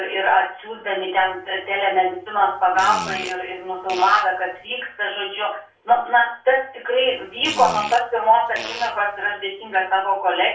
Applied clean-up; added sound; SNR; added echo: none; Fart; 14 dB; reverberation time 0.4 s.